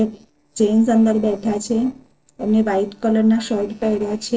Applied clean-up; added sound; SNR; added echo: neural separator model SepFormer DNS4.